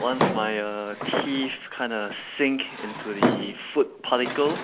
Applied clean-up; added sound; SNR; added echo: none; Drawer open or close; 3 dB; none.